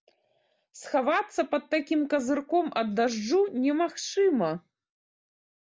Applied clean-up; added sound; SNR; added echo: none; none; none; none.